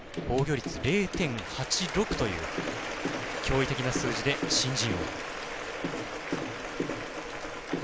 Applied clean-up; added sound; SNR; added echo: none; none; none; none.